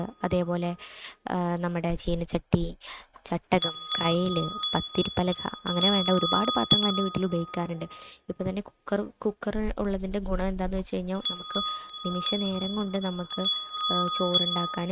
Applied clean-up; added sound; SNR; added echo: neural mask model RNNoise.